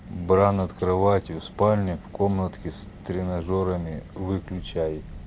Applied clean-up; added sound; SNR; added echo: none; Car; 17 dB; none.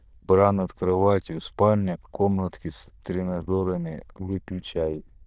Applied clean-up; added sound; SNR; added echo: neural diffusion model UNIVERSE++.